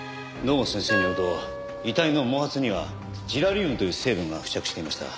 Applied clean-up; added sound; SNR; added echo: none; Wind instrument, woodwind instrument; 6 dB; none.